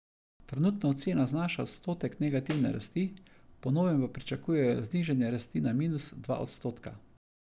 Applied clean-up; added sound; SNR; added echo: none; Tambourine; 13 dB; none.